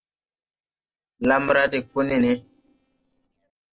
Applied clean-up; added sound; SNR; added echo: neural separator model SepFormer DNS4.